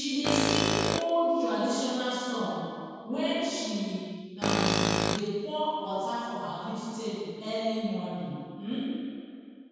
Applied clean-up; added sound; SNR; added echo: none; Tools; -2 dB; reverberation time 2.1 s.